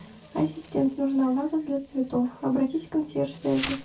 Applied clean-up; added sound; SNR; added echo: none; Insect; 15 dB; reverberation time 0.3 s.